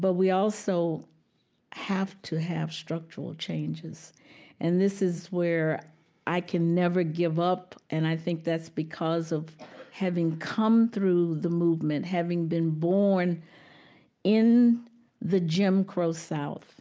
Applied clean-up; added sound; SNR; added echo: none; none; none; none.